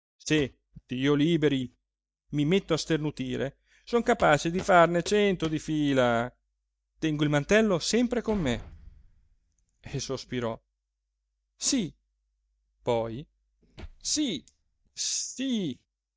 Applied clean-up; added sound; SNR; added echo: neural mask model DeepFilterNet 3.